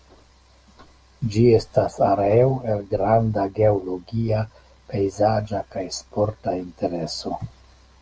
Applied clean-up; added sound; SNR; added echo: none; none; none; none.